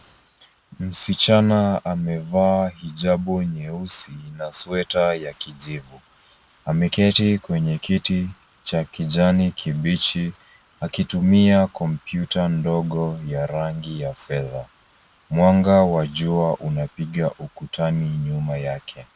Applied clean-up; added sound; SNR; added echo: none; none; none; none.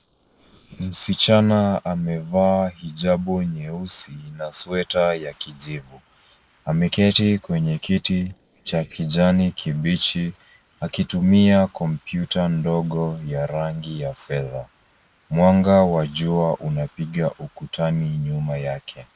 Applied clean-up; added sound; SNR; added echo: neural mask model Resemble Enhance denoiser.